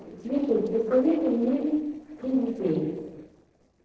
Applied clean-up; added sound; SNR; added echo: neural separator model SepFormer DNS4.